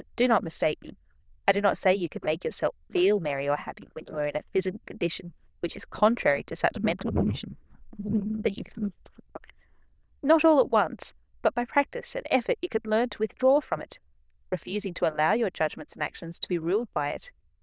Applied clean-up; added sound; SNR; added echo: neural diffusion model UNIVERSE++.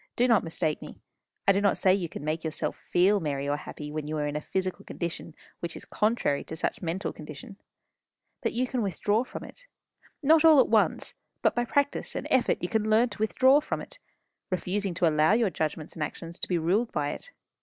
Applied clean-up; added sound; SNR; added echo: none; none; none; none.